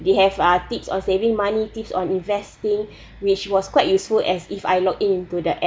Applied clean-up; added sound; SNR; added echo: none; none; none; none.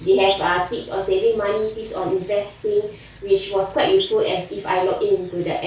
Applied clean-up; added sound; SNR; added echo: none; Insect; 11 dB; reverberation time 0.3 s.